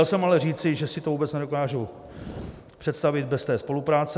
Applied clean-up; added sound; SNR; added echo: none; Fire; 18 dB; none.